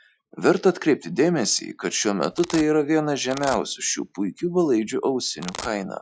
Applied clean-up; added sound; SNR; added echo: classical method log-MMSE.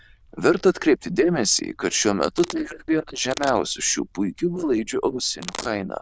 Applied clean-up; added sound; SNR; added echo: neural diffusion model UNIVERSE++.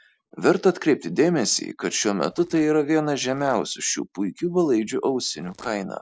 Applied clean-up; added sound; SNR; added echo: neural separator model SepFormer DNS4.